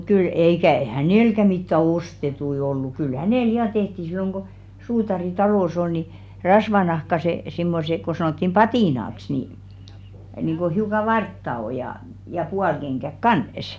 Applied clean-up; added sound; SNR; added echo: none; none; none; none.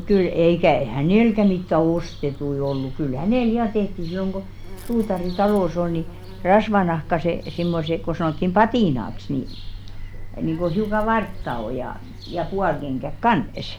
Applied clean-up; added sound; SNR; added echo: none; Bird vocalization, bird call, bird song; 12 dB; none.